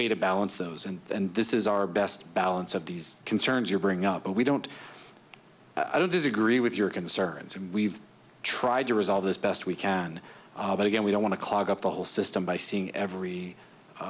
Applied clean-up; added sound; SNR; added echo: none; none; none; none.